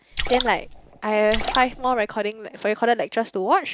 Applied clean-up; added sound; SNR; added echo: none; Splash, splatter; 7 dB; none.